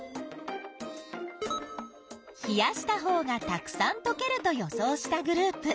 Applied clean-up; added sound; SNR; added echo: none; none; none; none.